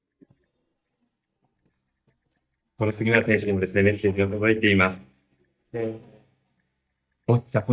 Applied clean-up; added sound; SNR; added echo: neural mask model DeepFilterNet 3.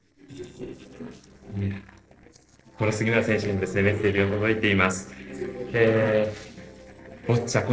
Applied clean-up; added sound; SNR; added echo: neural separator model SepFormer DNS4.